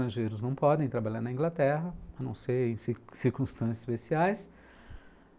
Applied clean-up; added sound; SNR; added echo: none; none; none; none.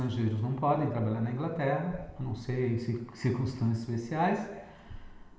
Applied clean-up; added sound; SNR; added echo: none; none; none; reverberation time 1.1 s.